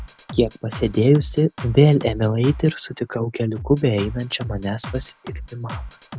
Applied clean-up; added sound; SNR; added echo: none; Drum kit; 14 dB; none.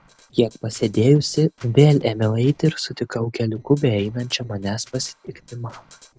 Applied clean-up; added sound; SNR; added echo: neural separator model SepFormer DNS4.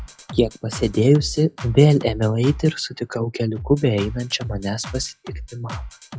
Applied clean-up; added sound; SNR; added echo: classical method log-MMSE.